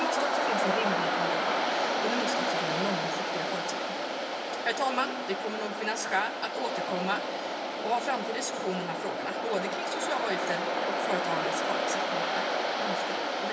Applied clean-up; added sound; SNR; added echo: none; Waves, surf; -4 dB; reverberation time 0.9 s.